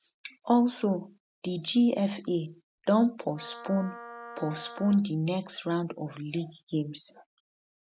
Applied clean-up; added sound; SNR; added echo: none; Wind instrument, woodwind instrument; 17 dB; none.